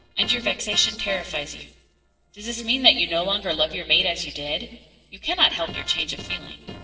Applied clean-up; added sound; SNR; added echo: neural separator model SepFormer DNS4.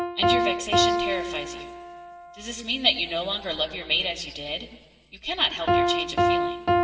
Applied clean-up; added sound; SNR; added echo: none; Piano; -2 dB; reverberation time 2.4 s.